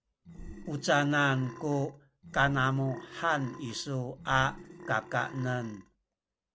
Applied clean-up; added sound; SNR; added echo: none; Burping, eructation; 15 dB; none.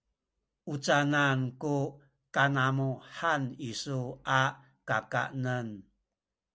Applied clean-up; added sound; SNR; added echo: none; none; none; none.